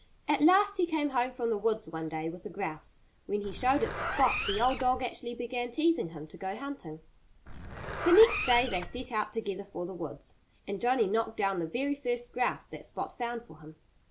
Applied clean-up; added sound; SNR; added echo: none; Zipper (clothing); 6 dB; none.